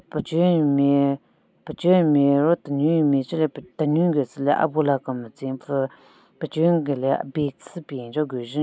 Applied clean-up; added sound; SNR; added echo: none; none; none; none.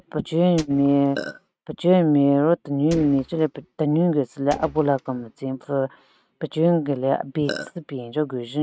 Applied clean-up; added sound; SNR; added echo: neural mask model RNNoise.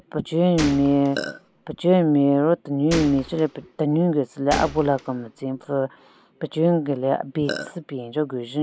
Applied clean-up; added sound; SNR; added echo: none; Gunshot, gunfire + Burping, eructation; 11 dB; none.